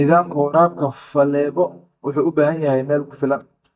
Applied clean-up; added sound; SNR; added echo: neural mask model DeepFilterNet 3.